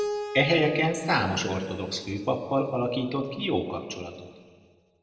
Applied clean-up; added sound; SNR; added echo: none; Keyboard (musical); 12 dB; reverberation time 1.7 s.